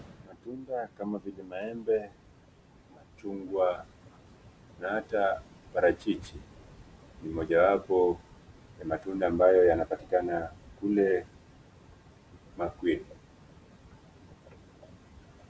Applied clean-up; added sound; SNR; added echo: none; none; none; none.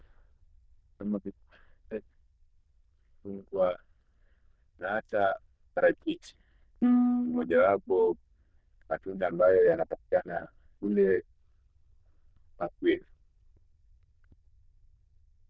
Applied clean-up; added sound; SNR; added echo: neural diffusion model UNIVERSE++.